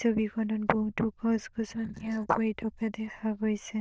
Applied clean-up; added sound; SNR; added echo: neural diffusion model UNIVERSE++.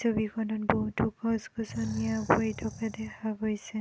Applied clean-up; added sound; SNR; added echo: none; Animal; 12 dB; none.